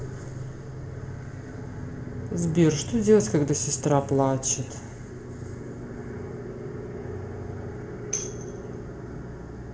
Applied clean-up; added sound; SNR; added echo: none; Tambourine; 11 dB; reverberation time 1.2 s.